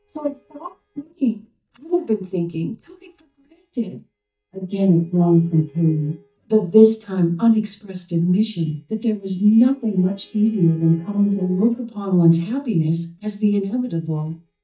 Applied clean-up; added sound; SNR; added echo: neural mask model DeepFilterNet 3.